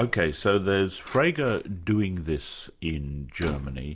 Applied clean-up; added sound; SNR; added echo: none; Door; 19 dB; none.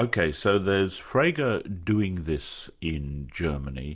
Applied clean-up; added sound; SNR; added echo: none; none; none; none.